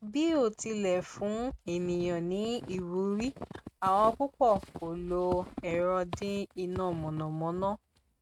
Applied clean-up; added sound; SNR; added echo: neural mask model RNNoise.